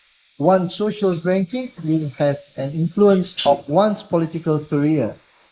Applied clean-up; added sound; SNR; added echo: neural mask model Resemble Enhance denoiser.